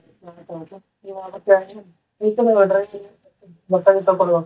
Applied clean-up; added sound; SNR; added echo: neural mask model DeepFilterNet 3.